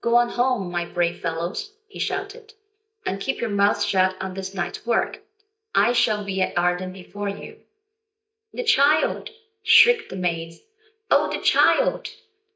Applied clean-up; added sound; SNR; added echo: neural mask model DeepFilterNet 3.